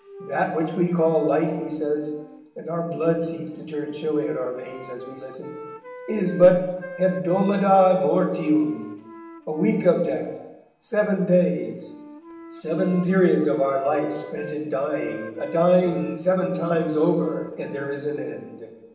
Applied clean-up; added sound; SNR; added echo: none; Wind instrument, woodwind instrument; 18 dB; reverberation time 0.9 s.